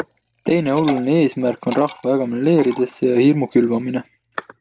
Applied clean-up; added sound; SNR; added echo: none; Liquid; 18 dB; none.